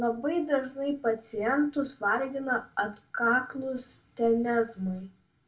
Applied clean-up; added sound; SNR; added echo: none; none; none; reverberation time 0.2 s.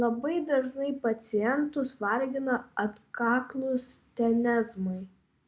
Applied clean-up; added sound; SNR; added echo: none; none; none; none.